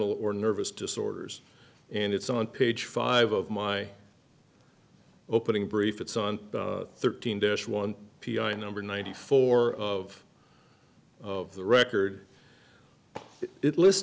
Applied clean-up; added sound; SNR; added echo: none; none; none; none.